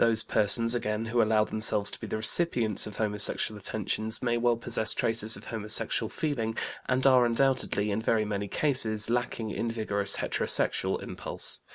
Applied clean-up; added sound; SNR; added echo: none; none; none; none.